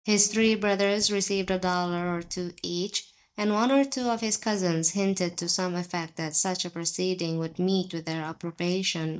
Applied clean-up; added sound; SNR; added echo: neural mask model DeepFilterNet 3.